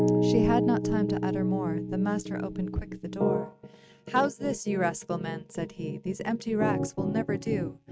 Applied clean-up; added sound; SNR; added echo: neural mask model RNNoise.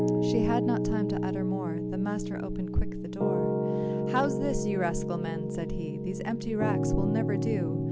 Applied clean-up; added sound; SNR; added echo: none; Piano; -3 dB; none.